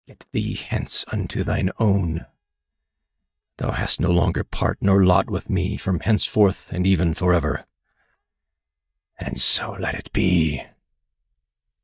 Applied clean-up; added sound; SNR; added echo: neural mask model DeepFilterNet 3.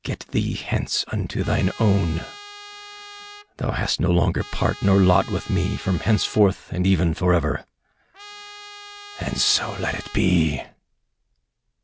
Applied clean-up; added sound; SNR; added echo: none; Trumpet; 18 dB; none.